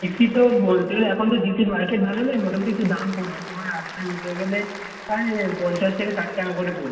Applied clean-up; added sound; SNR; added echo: none; Applause / Crowd; 17 dB; reverberation time 2.4 s.